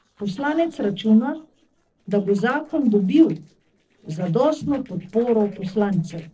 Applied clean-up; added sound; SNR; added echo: neural separator model SepFormer DNS4.